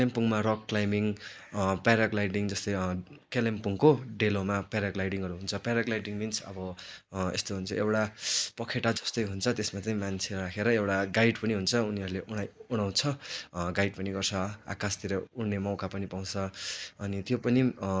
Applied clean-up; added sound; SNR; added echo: neural mask model Resemble Enhance denoiser.